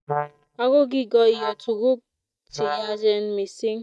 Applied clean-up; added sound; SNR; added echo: neural mask model DeepFilterNet 3.